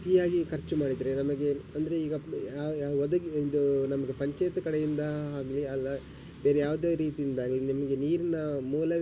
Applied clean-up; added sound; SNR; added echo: none; none; none; none.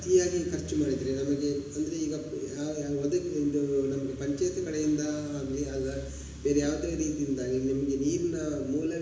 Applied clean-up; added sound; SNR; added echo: none; none; none; reverberation time 1.0 s.